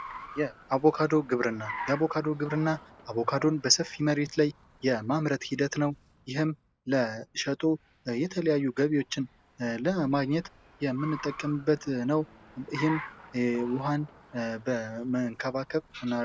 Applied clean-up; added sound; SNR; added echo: none; Car; 17 dB; none.